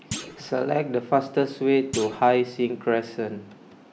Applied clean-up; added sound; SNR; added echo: none; Thump, thud; 15 dB; none.